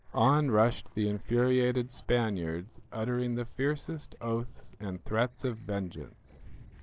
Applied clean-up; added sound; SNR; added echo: neural separator model SepFormer DNS4.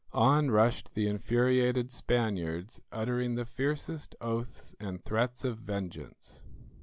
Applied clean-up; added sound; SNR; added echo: none; none; none; none.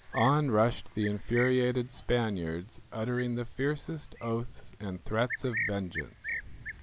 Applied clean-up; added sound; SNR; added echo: none; Cricket; 8 dB; none.